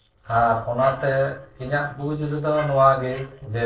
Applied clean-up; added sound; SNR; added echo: neural separator model SepFormer DNS4.